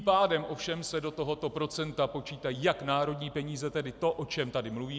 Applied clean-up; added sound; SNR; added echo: none; none; none; none.